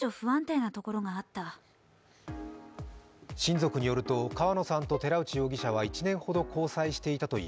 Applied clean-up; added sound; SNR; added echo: none; Bowed string instrument; 17 dB; none.